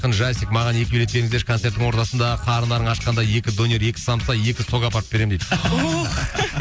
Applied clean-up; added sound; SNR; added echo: none; none; none; none.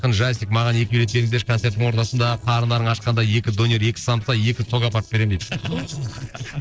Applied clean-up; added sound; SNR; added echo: neural separator model SepFormer DNS4.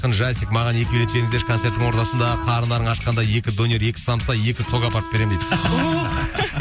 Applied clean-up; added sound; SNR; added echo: none; Bowed string instrument; 10 dB; none.